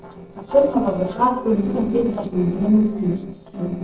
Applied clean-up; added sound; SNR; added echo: neural separator model SepFormer DNS4.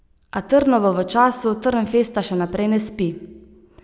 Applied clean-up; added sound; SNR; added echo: none; none; none; none.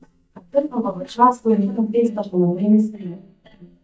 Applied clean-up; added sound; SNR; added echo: neural mask model DeepFilterNet 3.